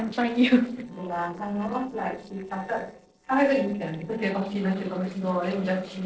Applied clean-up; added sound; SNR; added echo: neural separator model SepFormer DNS4.